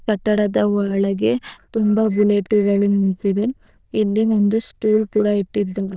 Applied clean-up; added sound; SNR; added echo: neural diffusion model UNIVERSE++.